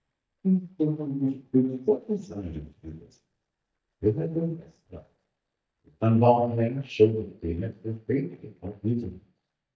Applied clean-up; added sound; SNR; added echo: neural mask model DeepFilterNet 3.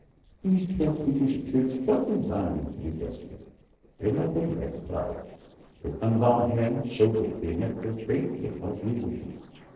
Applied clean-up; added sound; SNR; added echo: neural separator model SepFormer DNS4.